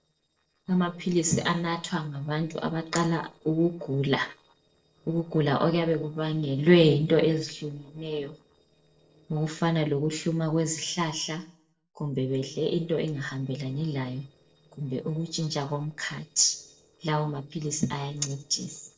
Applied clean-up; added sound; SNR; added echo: neural separator model SepFormer DNS4.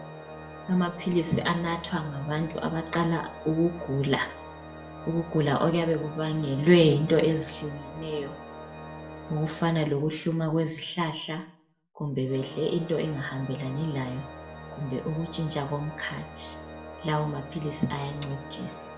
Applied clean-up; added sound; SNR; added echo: none; Organ; 14 dB; reverberation time 0.4 s.